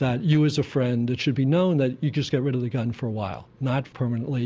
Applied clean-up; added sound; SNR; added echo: none; none; none; none.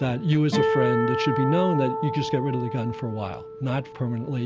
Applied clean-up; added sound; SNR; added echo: none; Acoustic guitar; 3 dB; none.